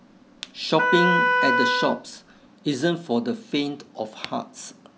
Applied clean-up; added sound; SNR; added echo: none; Wind instrument, woodwind instrument; -3 dB; none.